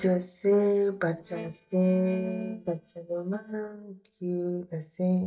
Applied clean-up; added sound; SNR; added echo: neural mask model DeepFilterNet 3.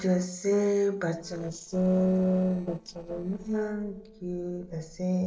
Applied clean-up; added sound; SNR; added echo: neural separator model SepFormer DNS4.